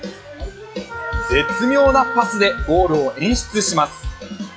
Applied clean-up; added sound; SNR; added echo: classical method log-MMSE.